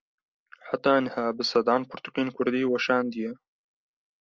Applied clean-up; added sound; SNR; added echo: none; none; none; none.